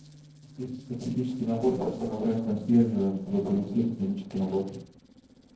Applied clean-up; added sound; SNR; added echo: neural separator model SepFormer DNS4.